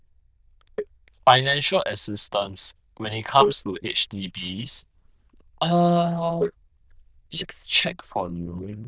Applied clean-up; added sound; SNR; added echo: neural diffusion model UNIVERSE++.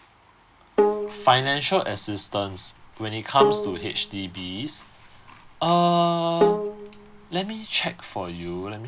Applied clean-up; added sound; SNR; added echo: none; Bowed string instrument; 2 dB; none.